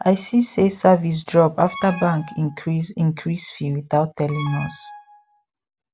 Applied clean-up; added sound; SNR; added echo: none; Alarm; 16 dB; none.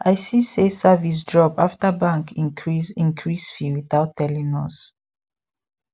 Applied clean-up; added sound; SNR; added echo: none; none; none; none.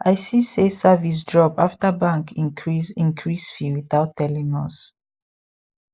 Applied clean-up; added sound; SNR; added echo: neural mask model Resemble Enhance denoiser.